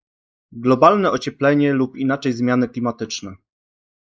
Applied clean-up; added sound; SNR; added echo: neural mask model Resemble Enhance denoiser.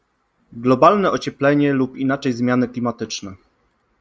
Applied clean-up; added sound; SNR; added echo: none; none; none; none.